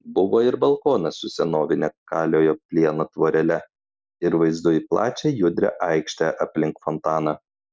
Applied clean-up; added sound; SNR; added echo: none; none; none; none.